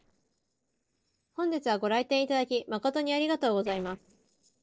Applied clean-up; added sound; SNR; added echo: neural separator model SepFormer DNS4.